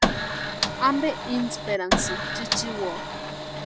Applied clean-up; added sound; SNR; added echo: none; Printer; -1 dB; none.